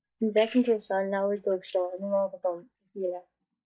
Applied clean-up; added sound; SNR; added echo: neural mask model DeepFilterNet 3.